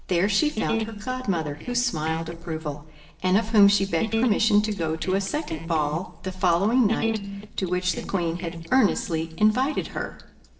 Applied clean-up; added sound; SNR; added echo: neural separator model SepFormer DNS4.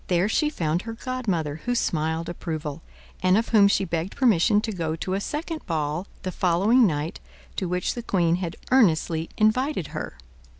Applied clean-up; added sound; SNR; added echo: none; none; none; none.